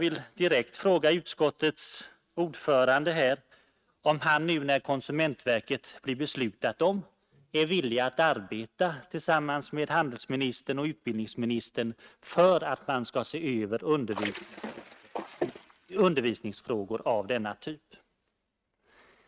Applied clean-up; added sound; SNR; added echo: neural mask model RNNoise.